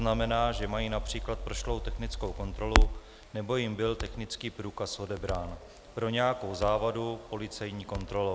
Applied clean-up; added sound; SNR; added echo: none; Crackle; 2 dB; none.